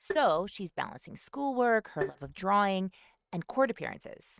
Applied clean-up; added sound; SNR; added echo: neural mask model RNNoise.